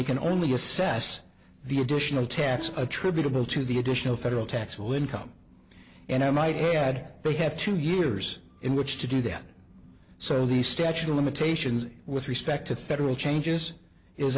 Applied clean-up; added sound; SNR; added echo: none; Plucked string instrument; 16 dB; none.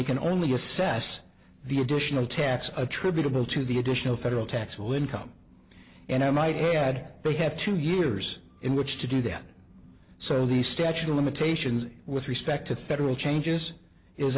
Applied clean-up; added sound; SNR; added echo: none; none; none; none.